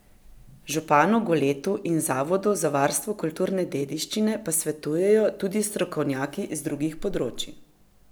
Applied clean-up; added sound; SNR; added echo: none; none; none; none.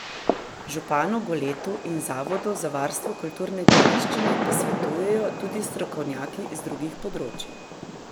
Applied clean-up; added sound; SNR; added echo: none; Fireworks; -2 dB; none.